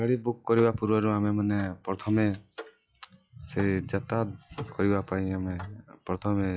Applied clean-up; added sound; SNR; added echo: classical method log-MMSE.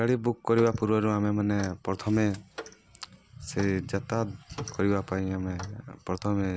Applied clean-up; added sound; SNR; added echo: none; Clock; 20 dB; none.